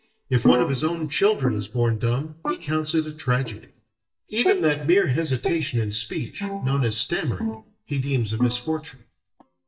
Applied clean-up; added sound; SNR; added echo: neural mask model DeepFilterNet 3.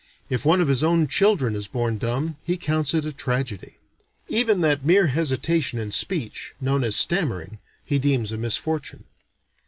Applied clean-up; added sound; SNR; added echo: none; none; none; none.